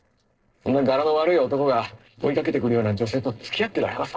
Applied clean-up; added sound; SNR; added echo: neural separator model SepFormer DNS4.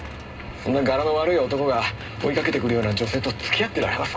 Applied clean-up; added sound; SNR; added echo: none; Squeak; 19 dB; reverberation time 0.2 s.